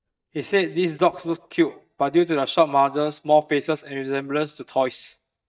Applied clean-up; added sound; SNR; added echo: neural mask model DeepFilterNet 3.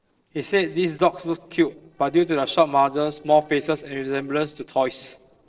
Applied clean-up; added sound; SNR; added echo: neural separator model SepFormer DNS4.